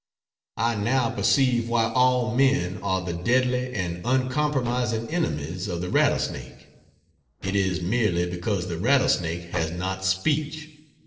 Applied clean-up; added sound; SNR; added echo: neural separator model SepFormer DNS4.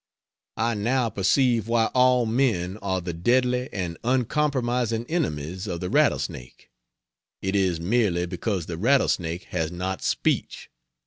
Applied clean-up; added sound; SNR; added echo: none; none; none; none.